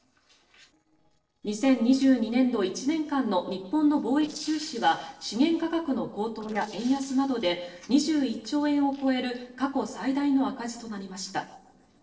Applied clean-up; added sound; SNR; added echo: neural separator model SepFormer DNS4.